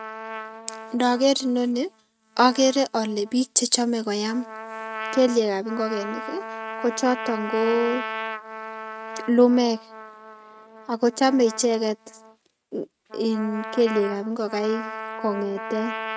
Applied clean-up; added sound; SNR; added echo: neural mask model RNNoise.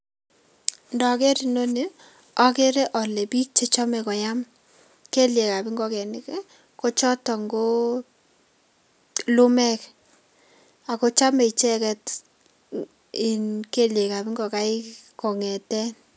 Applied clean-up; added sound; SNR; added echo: none; none; none; none.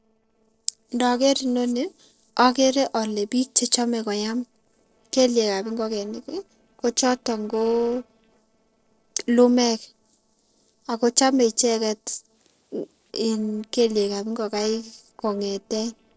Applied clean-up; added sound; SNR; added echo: neural separator model SepFormer DNS4.